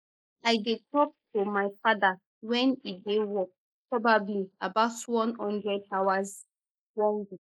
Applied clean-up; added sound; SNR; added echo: neural mask model Resemble Enhance denoiser.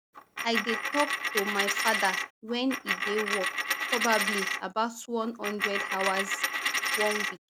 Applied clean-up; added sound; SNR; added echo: none; Coin (dropping); -1 dB; none.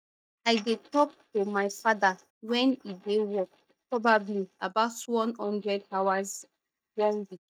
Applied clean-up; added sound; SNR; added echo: neural mask model DeepFilterNet 3.